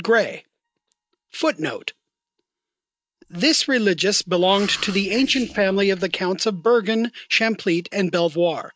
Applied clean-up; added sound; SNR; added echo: neural mask model DeepFilterNet 3.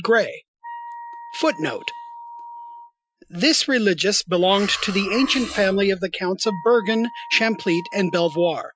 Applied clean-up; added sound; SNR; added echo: classical method Wiener filter.